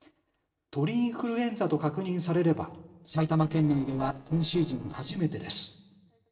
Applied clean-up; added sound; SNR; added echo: neural separator model SepFormer DNS4.